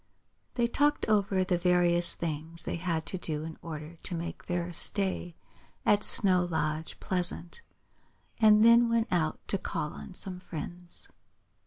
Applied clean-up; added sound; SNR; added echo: none; none; none; none.